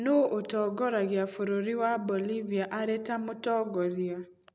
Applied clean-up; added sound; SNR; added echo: none; none; none; none.